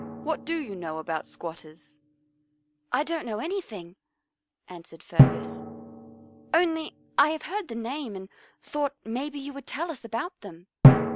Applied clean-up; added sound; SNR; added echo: none; Drum; -3 dB; none.